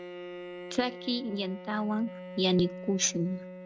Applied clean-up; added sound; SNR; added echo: neural mask model RNNoise.